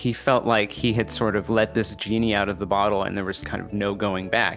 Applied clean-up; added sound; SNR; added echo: none; none; none; none.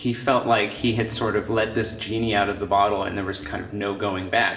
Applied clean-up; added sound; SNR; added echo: none; none; none; reverberation time 0.8 s.